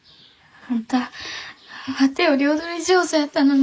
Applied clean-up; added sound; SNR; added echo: neural mask model Resemble Enhance denoiser.